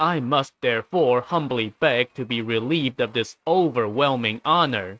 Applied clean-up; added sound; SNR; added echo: neural mask model RNNoise.